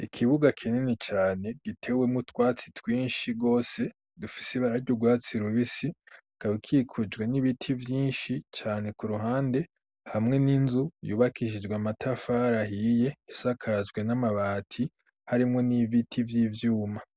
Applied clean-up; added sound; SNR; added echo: none; none; none; none.